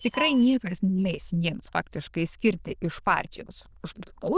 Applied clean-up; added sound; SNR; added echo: neural diffusion model UNIVERSE++.